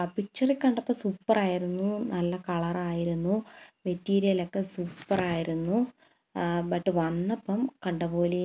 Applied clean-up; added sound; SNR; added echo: none; none; none; none.